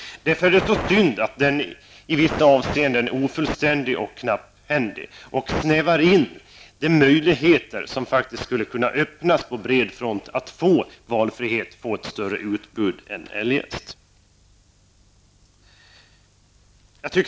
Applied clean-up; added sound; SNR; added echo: none; none; none; none.